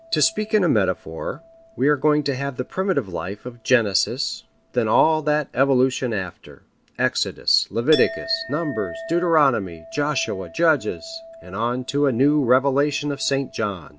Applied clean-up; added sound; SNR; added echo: none; Chink, clink; 18 dB; none.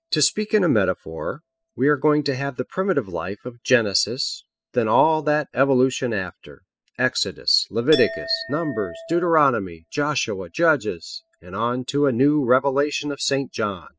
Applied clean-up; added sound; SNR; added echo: classical method spectral subtraction.